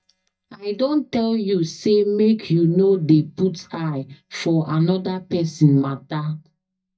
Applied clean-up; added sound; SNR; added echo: neural mask model DeepFilterNet 3.